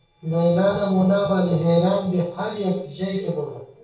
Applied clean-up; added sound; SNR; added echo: neural separator model SepFormer DNS4.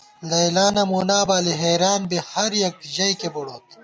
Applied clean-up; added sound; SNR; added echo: none; none; none; none.